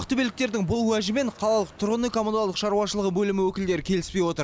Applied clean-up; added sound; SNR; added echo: none; none; none; none.